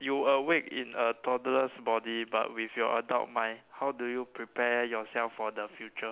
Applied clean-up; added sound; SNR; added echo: none; none; none; none.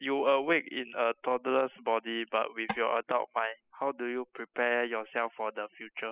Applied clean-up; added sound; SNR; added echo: classical method spectral subtraction.